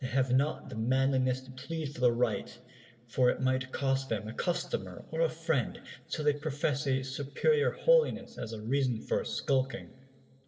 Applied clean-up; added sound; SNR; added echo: none; none; none; reverberation time 2.1 s.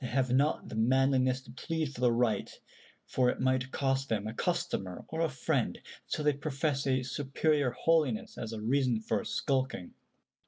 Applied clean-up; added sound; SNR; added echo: none; none; none; none.